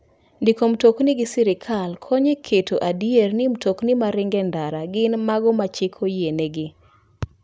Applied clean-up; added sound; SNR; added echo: none; none; none; none.